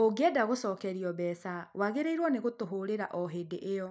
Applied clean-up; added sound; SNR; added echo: none; none; none; none.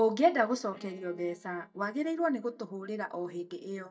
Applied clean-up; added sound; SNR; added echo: neural mask model DeepFilterNet 3.